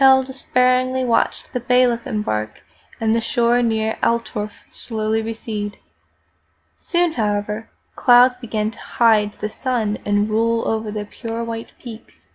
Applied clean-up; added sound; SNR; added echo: none; none; none; none.